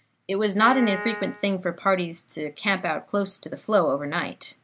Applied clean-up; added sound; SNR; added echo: none; Piano; 8 dB; none.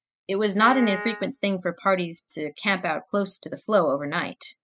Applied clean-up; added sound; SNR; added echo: classical method spectral subtraction.